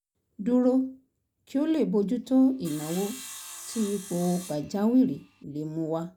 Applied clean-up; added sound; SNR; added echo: none; Sawing; 16 dB; none.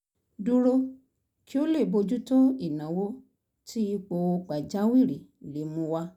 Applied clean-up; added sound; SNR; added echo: none; none; none; none.